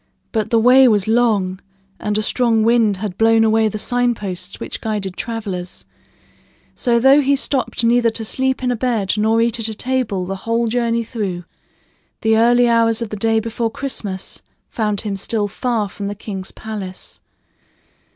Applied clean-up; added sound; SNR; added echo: none; none; none; none.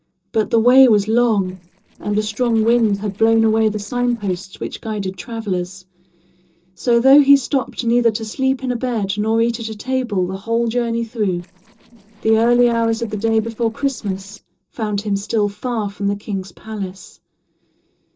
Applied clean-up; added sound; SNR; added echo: neural separator model SepFormer DNS4.